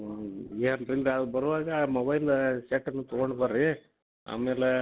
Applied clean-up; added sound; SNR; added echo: none; none; none; none.